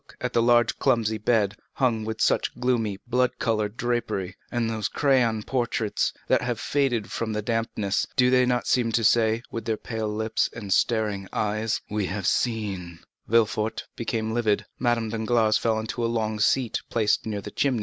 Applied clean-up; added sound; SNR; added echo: none; none; none; none.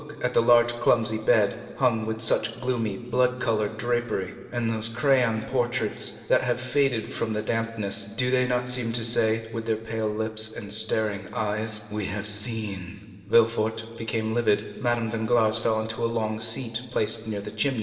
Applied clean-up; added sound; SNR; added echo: none; none; none; reverberation time 2.1 s.